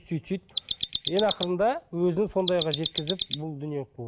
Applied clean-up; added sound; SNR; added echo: none; Mechanisms; 3 dB; none.